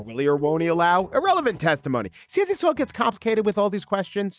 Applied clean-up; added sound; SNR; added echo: neural mask model DeepFilterNet 3.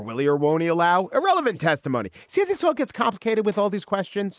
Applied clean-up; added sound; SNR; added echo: neural mask model Resemble Enhance denoiser.